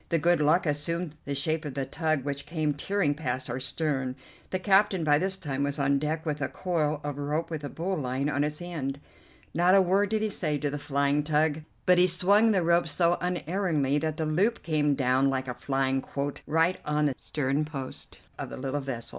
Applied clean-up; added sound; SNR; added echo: none; none; none; none.